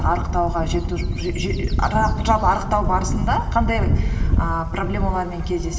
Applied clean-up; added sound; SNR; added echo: none; Wind / Bird; -1 dB; reverberation time 2.4 s.